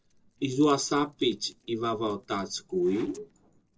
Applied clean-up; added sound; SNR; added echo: neural separator model SepFormer DNS4.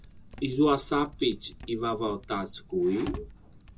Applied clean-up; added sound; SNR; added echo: none; Typing; 15 dB; reverberation time 0.2 s.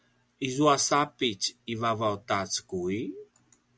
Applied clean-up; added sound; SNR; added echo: none; none; none; none.